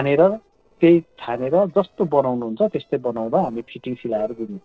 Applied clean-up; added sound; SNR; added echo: neural separator model SepFormer DNS4.